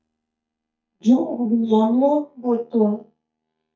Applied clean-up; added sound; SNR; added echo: neural mask model DeepFilterNet 3.